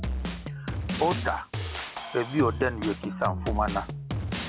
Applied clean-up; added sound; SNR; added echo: none; Drum kit; 2 dB; none.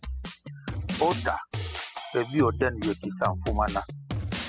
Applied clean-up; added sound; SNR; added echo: classical method spectral subtraction.